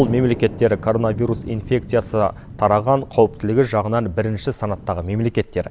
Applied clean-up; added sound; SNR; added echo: none; Thunder; 15 dB; none.